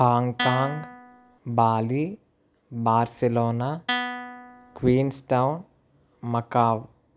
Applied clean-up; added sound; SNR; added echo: none; Guitar; 6 dB; none.